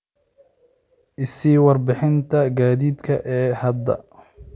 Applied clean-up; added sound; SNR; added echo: none; none; none; none.